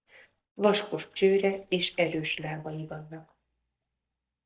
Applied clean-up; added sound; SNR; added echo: neural mask model DeepFilterNet 3.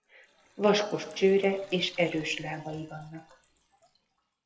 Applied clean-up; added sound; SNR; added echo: classical method WPE with log-MMSE.